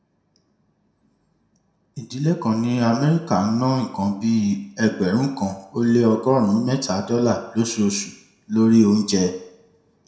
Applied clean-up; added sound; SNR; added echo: none; none; none; reverberation time 0.6 s.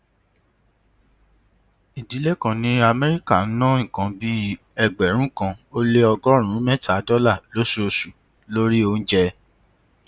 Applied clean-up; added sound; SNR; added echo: none; none; none; none.